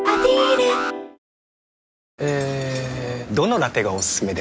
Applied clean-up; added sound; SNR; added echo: none; Alarm; 6 dB; none.